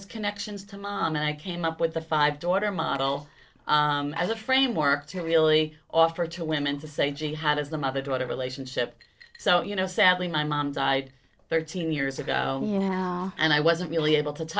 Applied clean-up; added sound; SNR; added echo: neural separator model SepFormer DNS4.